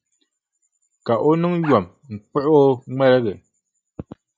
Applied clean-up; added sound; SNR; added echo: classical method log-MMSE.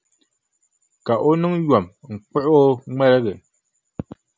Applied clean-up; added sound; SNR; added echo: none; none; none; none.